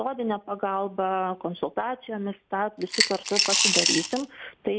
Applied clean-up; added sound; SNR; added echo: none; Coin (dropping) / Glass; -4 dB; none.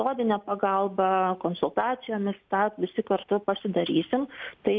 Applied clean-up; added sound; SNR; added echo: none; none; none; none.